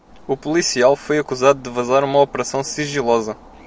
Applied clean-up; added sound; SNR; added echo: none; none; none; none.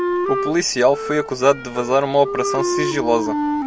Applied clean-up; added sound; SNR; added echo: none; Wind instrument, woodwind instrument; 4 dB; none.